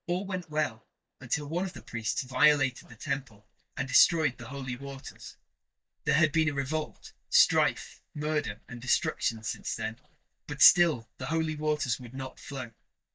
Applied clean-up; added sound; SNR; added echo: neural mask model DeepFilterNet 3.